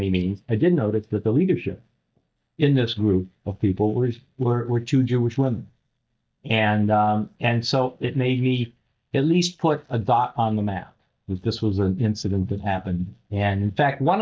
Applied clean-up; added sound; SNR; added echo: neural mask model DeepFilterNet 3.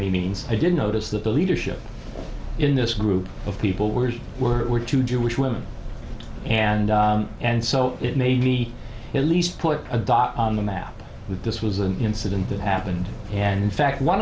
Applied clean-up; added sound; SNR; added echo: none; none; none; none.